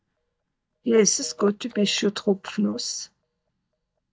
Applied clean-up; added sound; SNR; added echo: neural mask model DeepFilterNet 3.